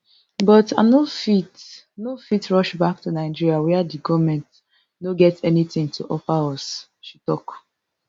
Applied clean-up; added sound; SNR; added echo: none; none; none; none.